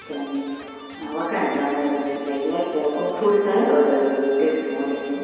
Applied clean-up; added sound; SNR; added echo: none; Electric guitar; 19 dB; reverberation time 2.2 s.